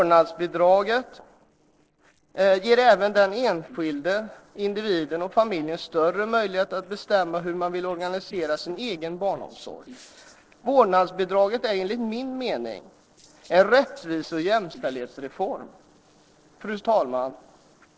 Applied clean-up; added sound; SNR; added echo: neural separator model SepFormer DNS4.